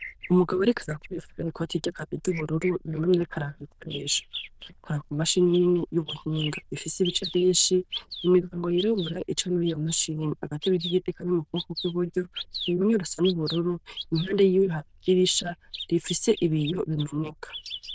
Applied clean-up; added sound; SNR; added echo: neural diffusion model UNIVERSE++.